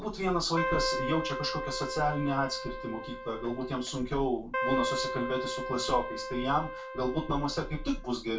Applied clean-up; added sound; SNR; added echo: none; Keyboard (musical); 4 dB; reverberation time 0.3 s.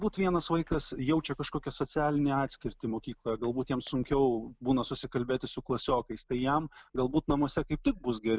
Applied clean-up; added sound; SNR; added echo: none; none; none; none.